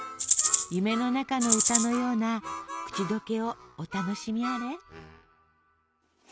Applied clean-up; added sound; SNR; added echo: none; Rattle (instrument); -5 dB; none.